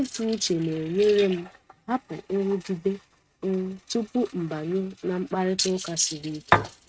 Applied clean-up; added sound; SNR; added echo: neural mask model RNNoise.